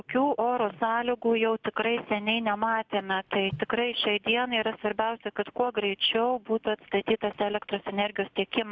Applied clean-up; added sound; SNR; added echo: none; none; none; none.